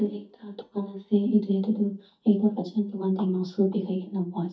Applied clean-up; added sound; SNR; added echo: neural mask model DeepFilterNet 3.